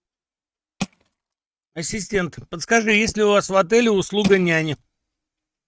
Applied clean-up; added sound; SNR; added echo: neural mask model RNNoise.